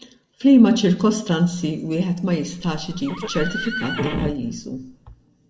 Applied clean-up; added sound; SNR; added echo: none; Livestock, farm animals, working animals; 9 dB; reverberation time 1.3 s.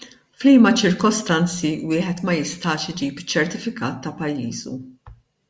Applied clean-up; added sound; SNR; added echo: none; none; none; none.